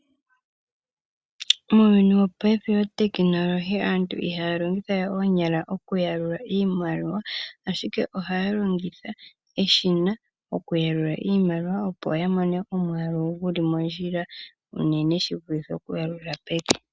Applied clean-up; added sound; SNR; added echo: none; none; none; none.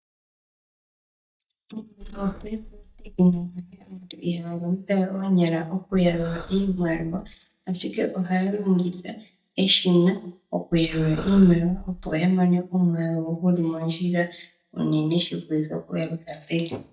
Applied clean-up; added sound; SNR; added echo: neural mask model DeepFilterNet 3.